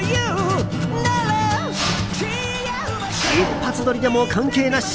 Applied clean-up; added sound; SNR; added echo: none; Mechanisms; 8 dB; none.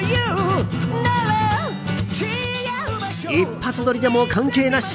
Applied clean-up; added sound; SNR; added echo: none; none; none; none.